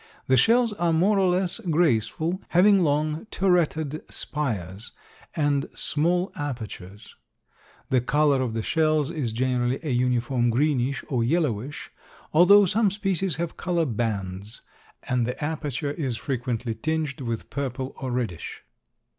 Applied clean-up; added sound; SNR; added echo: none; none; none; none.